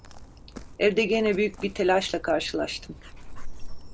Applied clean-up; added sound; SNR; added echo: none; Dog; 9 dB; none.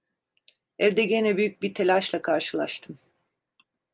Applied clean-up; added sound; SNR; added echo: none; none; none; none.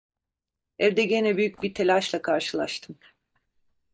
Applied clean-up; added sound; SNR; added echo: neural mask model DeepFilterNet 3.